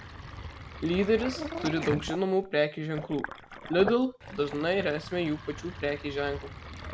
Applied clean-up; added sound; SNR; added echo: none; Sink (filling or washing); 10 dB; none.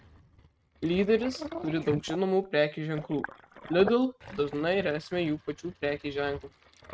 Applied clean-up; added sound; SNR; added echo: neural mask model RNNoise.